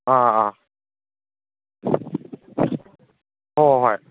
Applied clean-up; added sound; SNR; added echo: none; none; none; none.